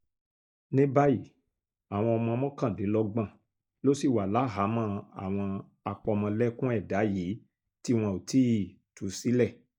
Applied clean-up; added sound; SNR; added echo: neural mask model DeepFilterNet 3.